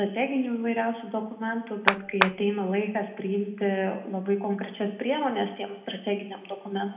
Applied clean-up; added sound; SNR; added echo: none; Clapping; -3 dB; reverberation time 0.7 s.